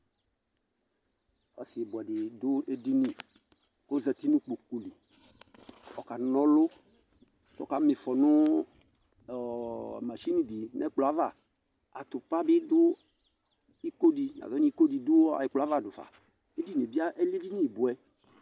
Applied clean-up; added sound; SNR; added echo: none; none; none; none.